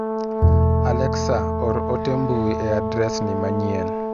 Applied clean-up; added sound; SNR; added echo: none; Brass instrument + Bowed string instrument; -4 dB; none.